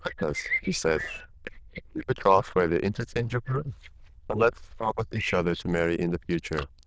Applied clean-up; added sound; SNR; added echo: neural diffusion model UNIVERSE++.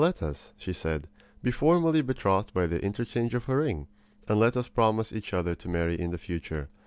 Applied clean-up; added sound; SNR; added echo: none; none; none; none.